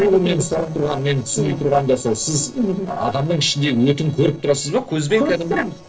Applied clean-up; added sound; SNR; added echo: neural separator model SepFormer DNS4.